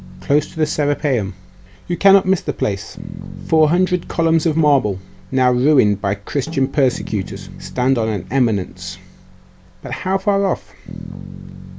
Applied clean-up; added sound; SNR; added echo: none; Snare drum + Bass guitar; 15 dB; none.